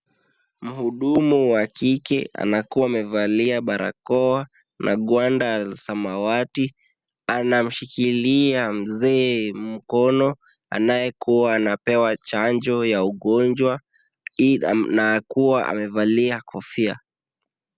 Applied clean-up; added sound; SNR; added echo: none; none; none; none.